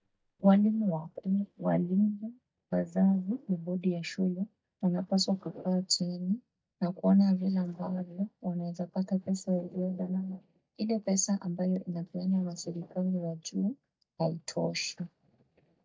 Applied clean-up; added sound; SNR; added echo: neural mask model DeepFilterNet 3.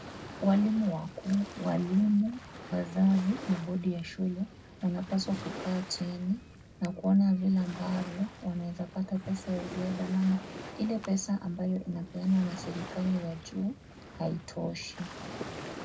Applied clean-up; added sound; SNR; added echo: none; Waves, surf; 14 dB; reverberation time 0.3 s.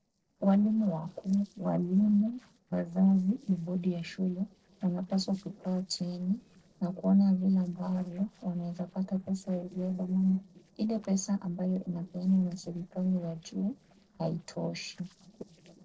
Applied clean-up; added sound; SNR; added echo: neural separator model SepFormer DNS4.